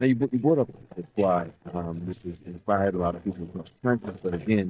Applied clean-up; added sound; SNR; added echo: neural mask model DeepFilterNet 3.